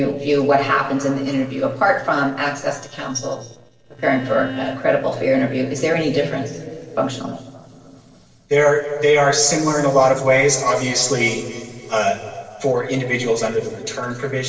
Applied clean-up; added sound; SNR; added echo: neural separator model SepFormer DNS4.